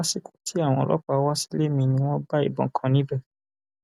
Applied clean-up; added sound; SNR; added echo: none; none; none; none.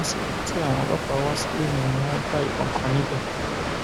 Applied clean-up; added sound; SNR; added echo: none; Water; 1 dB; none.